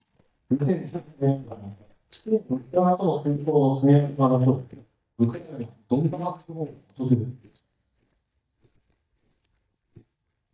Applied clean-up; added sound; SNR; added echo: neural mask model DeepFilterNet 3.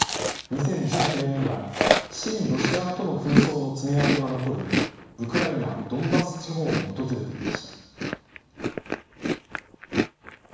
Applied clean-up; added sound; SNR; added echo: none; Chewing, mastication; 0 dB; reverberation time 1.1 s.